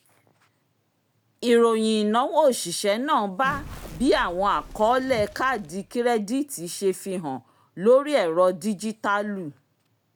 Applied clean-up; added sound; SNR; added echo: none; Crackle; 17 dB; none.